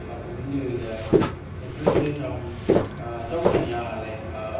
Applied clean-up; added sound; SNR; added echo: none; Walk, footsteps; -4 dB; reverberation time 0.9 s.